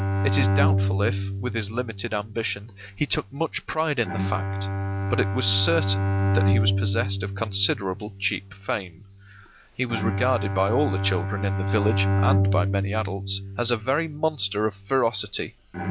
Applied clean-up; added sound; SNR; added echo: none; Bowed string instrument; -1 dB; none.